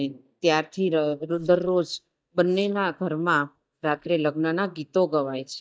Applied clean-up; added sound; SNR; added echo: neural mask model DeepFilterNet 3.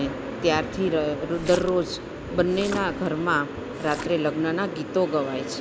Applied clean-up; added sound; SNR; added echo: none; Splash, splatter; 16 dB; none.